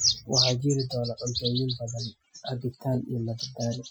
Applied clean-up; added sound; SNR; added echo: classical method Wiener filter.